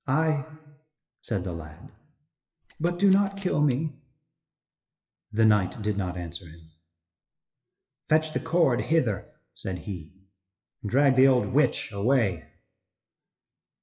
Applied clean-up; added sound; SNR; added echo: classical method WPE with log-MMSE.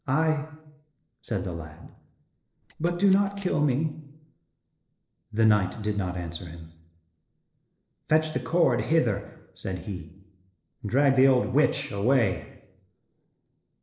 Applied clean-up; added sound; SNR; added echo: neural separator model SepFormer DNS4.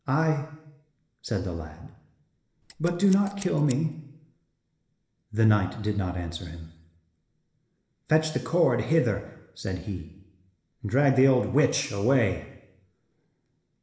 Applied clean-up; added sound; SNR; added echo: none; Scissors; 19 dB; reverberation time 0.9 s.